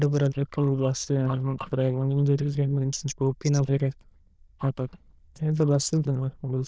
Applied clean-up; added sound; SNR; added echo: neural diffusion model UNIVERSE++.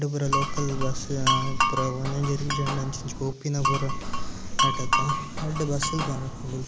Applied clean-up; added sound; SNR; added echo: none; Glass; -2 dB; none.